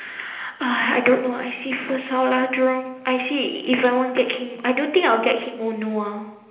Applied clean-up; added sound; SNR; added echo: none; none; none; reverberation time 1.0 s.